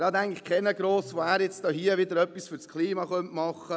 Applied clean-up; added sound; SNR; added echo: none; none; none; none.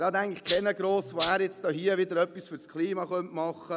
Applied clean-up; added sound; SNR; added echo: none; Rattle (instrument); -4 dB; none.